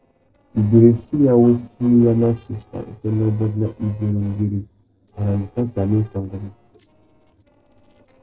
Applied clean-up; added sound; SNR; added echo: neural separator model SepFormer DNS4.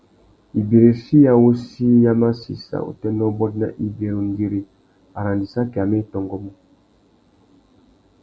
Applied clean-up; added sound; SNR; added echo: none; none; none; none.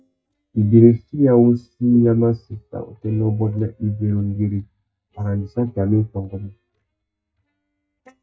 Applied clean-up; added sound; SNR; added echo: neural mask model DeepFilterNet 3.